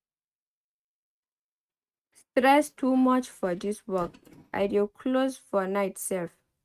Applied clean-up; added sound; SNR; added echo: neural mask model RNNoise.